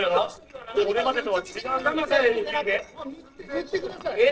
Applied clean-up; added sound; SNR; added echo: neural separator model SepFormer DNS4.